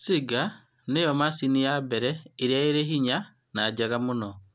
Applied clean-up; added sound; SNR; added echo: none; none; none; none.